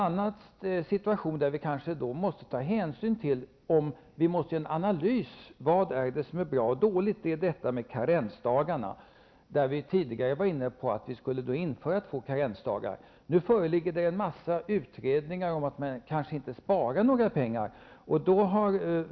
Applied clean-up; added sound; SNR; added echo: none; none; none; none.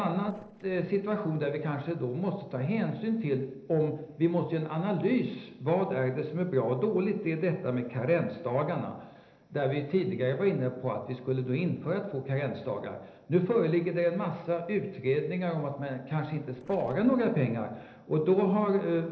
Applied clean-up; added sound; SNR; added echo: neural separator model SepFormer DNS4.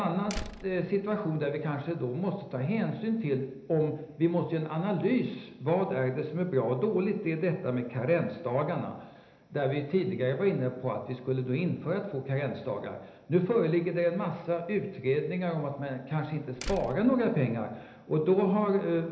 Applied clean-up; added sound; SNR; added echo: none; Slam; 11 dB; reverberation time 1.0 s.